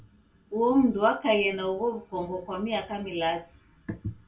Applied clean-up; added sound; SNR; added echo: none; none; none; reverberation time 0.2 s.